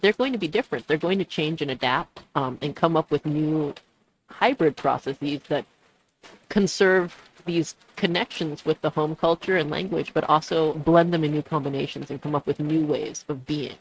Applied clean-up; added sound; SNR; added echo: neural mask model RNNoise.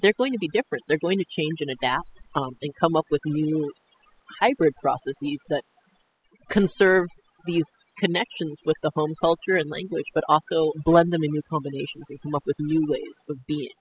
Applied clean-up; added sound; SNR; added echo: classical method spectral subtraction.